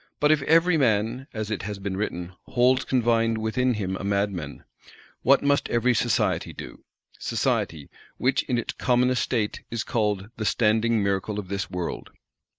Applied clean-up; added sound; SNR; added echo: neural mask model Resemble Enhance denoiser.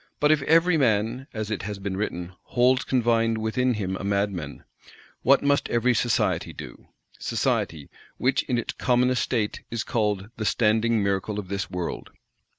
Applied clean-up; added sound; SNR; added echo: none; none; none; none.